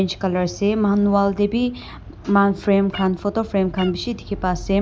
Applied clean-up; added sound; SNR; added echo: none; Meow; 20 dB; none.